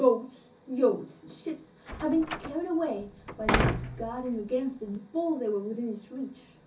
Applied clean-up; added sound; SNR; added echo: none; Slam; 3 dB; reverberation time 0.3 s.